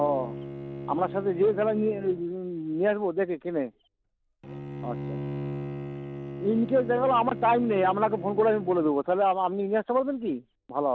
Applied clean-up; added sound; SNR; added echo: none; Bowed string instrument; 12 dB; none.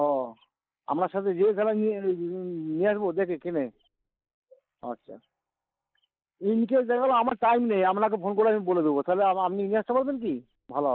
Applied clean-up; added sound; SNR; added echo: neural mask model Resemble Enhance denoiser.